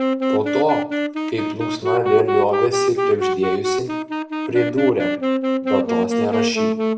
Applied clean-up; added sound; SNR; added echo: none; Wind instrument, woodwind instrument; -2 dB; reverberation time 0.5 s.